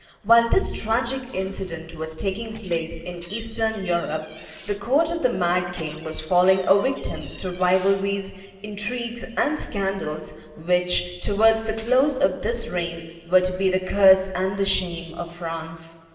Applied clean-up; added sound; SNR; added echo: neural separator model SepFormer DNS4.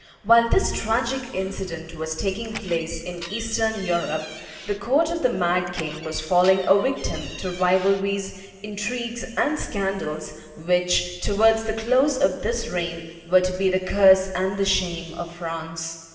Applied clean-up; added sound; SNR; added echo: none; Door; 16 dB; reverberation time 2.0 s.